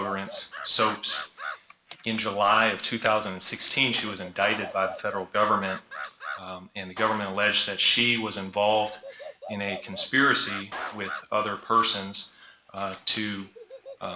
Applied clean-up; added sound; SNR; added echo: none; Clapping + Animal; 14 dB; none.